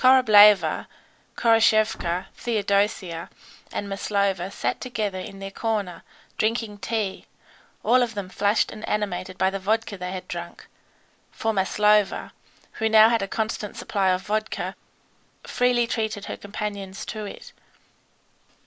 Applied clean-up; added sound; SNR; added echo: none; Slam / Wood; 17 dB; none.